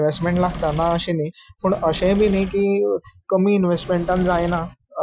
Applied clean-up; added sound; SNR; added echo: classical method Wiener filter.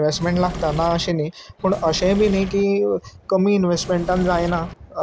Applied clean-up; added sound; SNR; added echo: none; Engine / Mechanisms; 11 dB; none.